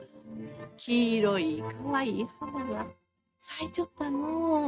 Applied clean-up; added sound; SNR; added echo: neural mask model RNNoise.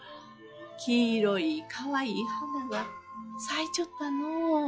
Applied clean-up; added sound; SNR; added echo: classical method log-MMSE.